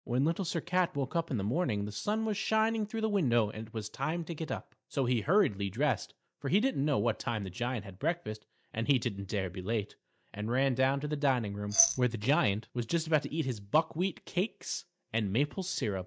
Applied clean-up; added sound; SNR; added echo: neural mask model DeepFilterNet 3.